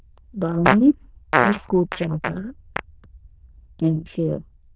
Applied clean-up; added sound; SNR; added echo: neural diffusion model UNIVERSE++.